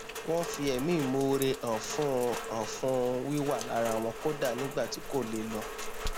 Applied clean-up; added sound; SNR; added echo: none; Rain; 7 dB; none.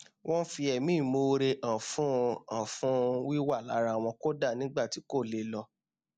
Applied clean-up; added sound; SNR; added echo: none; none; none; none.